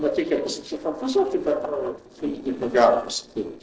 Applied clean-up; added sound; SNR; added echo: neural separator model SepFormer DNS4.